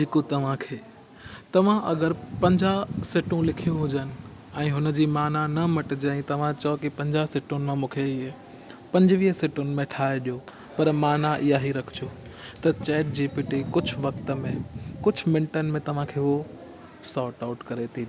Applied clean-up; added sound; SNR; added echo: none; none; none; none.